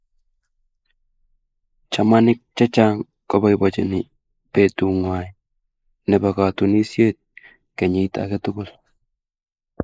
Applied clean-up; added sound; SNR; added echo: neural mask model Resemble Enhance denoiser.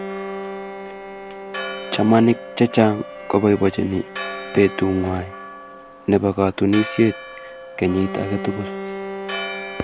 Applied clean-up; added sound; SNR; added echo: none; Bowed string instrument + Church bell; 10 dB; none.